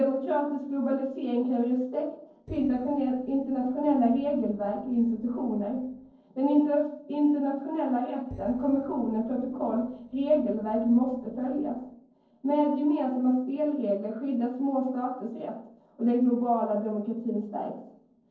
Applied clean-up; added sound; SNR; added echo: neural separator model SepFormer DNS4.